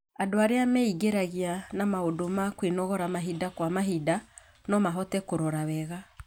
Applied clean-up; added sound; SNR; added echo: none; none; none; none.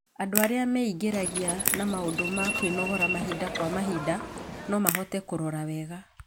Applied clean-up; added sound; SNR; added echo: none; Crack / Crackle + Subway, metro, underground; 3 dB; none.